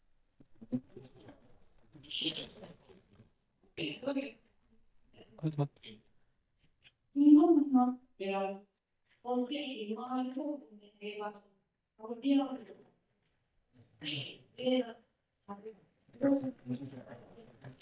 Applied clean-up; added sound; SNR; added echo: neural mask model DeepFilterNet 3.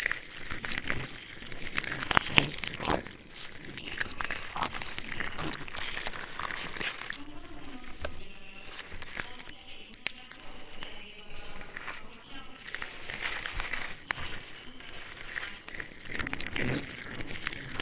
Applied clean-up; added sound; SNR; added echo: neural separator model SepFormer WHAMR!.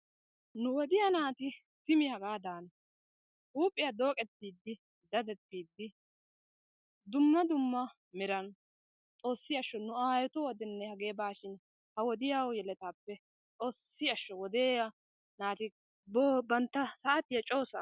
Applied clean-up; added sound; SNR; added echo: none; none; none; none.